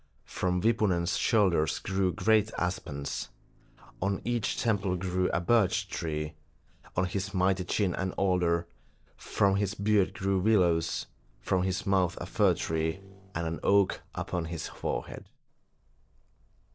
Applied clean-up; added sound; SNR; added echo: neural separator model SepFormer DNS4.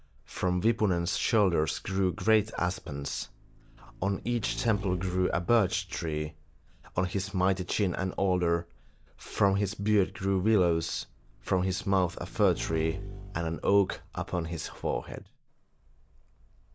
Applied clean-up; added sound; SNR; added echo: none; Motorcycle / Engine; 16 dB; none.